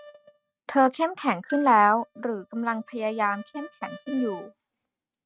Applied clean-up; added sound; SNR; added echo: neural mask model RNNoise.